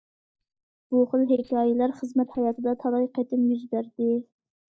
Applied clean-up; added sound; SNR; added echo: neural mask model DeepFilterNet 3.